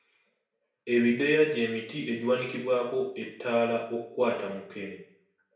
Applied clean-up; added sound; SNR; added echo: none; none; none; reverberation time 0.6 s.